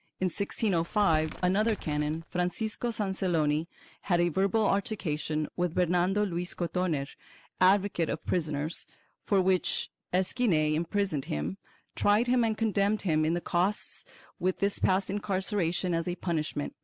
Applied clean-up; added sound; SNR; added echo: none; Crumpling, crinkling; 12 dB; none.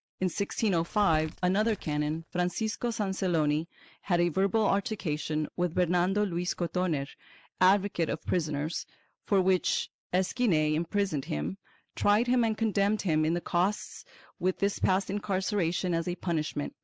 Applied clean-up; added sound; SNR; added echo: neural mask model DeepFilterNet 3.